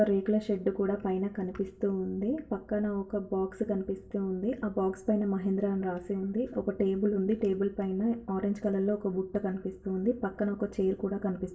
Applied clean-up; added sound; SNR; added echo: none; none; none; reverberation time 0.4 s.